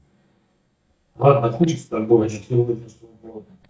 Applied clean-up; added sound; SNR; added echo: neural mask model DeepFilterNet 3.